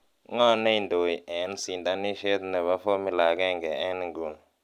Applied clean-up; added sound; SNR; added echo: none; none; none; none.